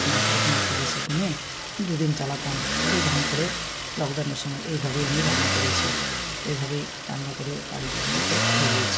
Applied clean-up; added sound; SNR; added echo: none; Motor vehicle (road); -3 dB; none.